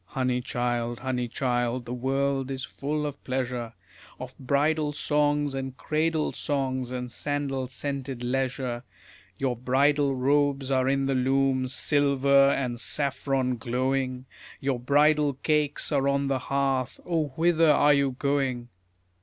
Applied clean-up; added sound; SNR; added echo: none; none; none; none.